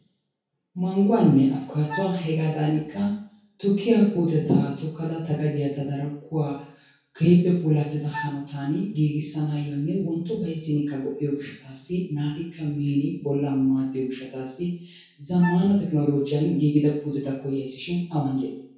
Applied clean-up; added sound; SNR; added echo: none; Wind instrument, woodwind instrument; 12 dB; reverberation time 0.5 s.